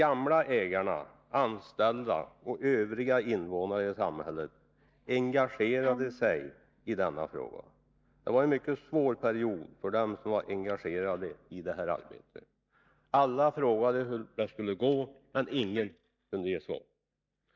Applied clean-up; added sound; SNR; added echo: neural mask model DeepFilterNet 3.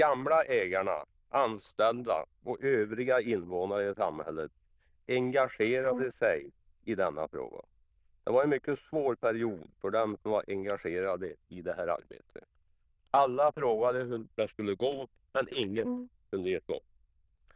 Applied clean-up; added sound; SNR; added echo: neural diffusion model UNIVERSE++.